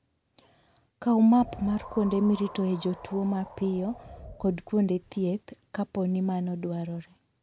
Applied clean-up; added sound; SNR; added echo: none; Wind; 17 dB; none.